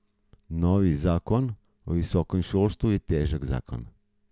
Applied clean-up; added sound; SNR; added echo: none; none; none; none.